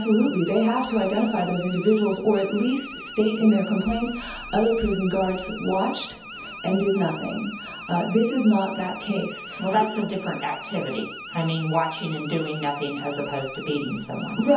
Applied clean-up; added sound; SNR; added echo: none; Alarm; 14 dB; reverberation time 0.7 s.